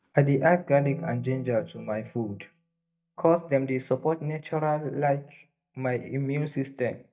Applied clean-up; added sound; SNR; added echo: neural mask model DeepFilterNet 3.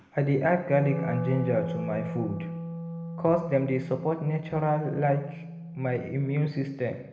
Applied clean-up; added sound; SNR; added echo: none; Wind instrument, woodwind instrument; 8 dB; reverberation time 0.8 s.